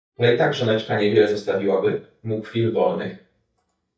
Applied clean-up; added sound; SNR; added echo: neural mask model DeepFilterNet 3.